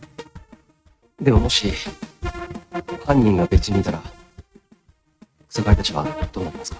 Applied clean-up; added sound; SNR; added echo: neural mask model RNNoise.